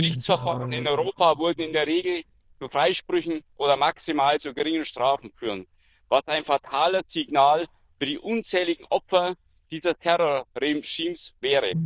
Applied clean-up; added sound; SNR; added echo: neural diffusion model UNIVERSE++.